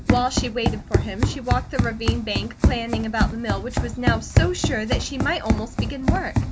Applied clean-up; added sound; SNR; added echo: none; Run; -4 dB; none.